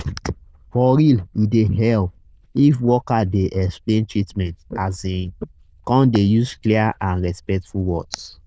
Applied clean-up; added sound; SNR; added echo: neural diffusion model UNIVERSE++.